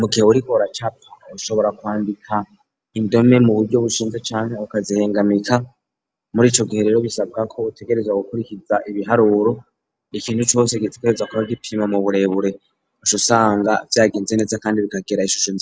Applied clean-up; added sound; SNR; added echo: none; none; none; none.